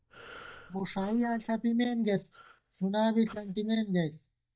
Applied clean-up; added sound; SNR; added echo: neural mask model DeepFilterNet 3.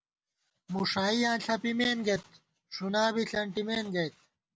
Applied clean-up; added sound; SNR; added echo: none; none; none; none.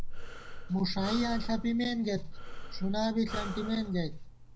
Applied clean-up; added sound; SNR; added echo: none; Breathing; 4 dB; reverberation time 0.5 s.